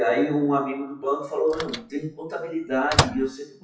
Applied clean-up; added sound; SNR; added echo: classical method WPE with log-MMSE.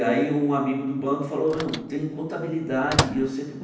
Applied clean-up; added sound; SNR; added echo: none; Microwave oven; 5 dB; reverberation time 0.9 s.